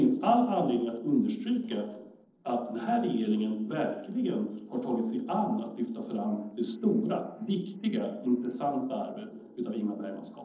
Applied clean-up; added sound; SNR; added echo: neural separator model SepFormer DNS4.